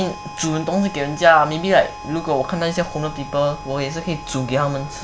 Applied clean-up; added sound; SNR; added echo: none; Harmonica; 15 dB; none.